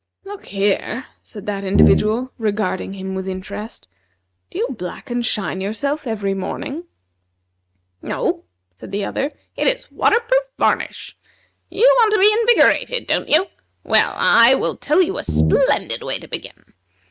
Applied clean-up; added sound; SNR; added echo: neural mask model RNNoise.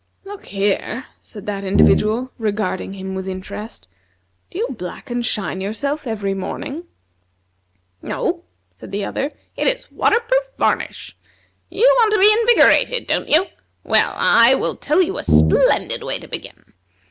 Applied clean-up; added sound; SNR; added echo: none; Brass instrument; -4 dB; none.